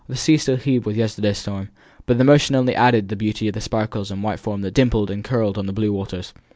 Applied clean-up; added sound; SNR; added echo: none; none; none; none.